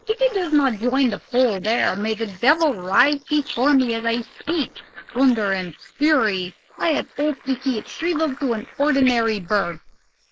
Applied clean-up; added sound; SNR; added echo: neural mask model Resemble Enhance denoiser.